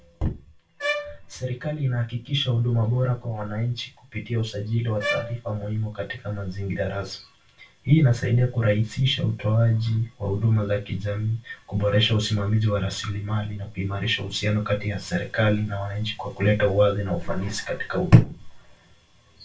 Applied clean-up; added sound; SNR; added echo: none; Bowed string instrument; 9 dB; reverberation time 0.2 s.